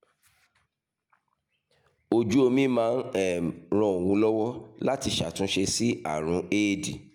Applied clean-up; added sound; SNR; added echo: none; none; none; none.